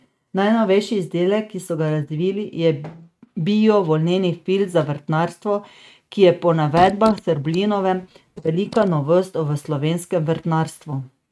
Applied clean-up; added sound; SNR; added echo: neural mask model RNNoise.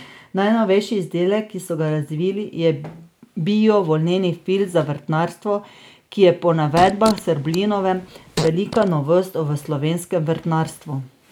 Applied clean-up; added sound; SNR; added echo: none; Fart; 11 dB; none.